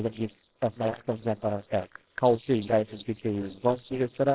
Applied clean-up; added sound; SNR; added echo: neural separator model SepFormer WHAMR!.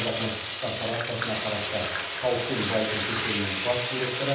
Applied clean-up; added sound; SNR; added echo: none; Bathtub (filling or washing); 1 dB; reverberation time 0.8 s.